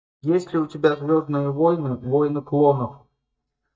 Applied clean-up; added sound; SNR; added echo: neural mask model DeepFilterNet 3.